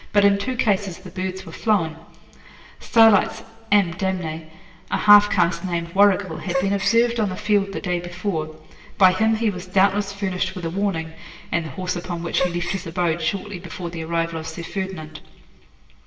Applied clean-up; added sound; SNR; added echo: none; Gasp; 12 dB; reverberation time 1.4 s.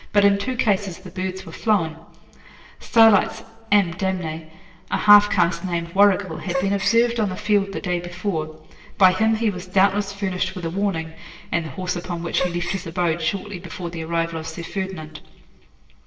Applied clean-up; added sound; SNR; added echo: neural separator model SepFormer DNS4.